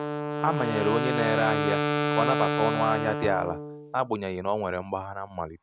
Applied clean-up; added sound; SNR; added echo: none; Wind instrument, woodwind instrument; 1 dB; none.